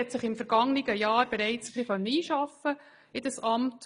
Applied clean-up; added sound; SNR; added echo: neural mask model DeepFilterNet 3.